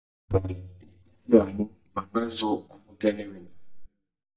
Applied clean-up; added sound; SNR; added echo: neural mask model DeepFilterNet 3.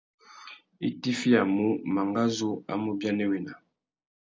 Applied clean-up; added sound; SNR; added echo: none; none; none; none.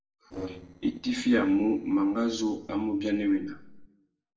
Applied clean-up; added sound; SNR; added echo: neural separator model SepFormer DNS4.